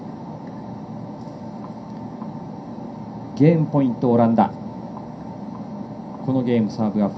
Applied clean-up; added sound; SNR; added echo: none; none; none; reverberation time 0.3 s.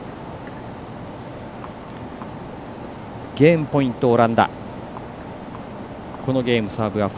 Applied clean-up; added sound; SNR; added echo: none; none; none; none.